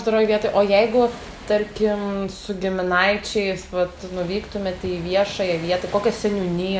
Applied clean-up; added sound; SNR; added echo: none; Waves, surf; 19 dB; none.